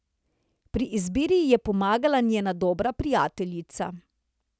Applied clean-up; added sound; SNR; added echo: none; none; none; none.